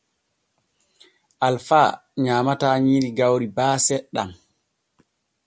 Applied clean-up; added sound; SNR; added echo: none; none; none; none.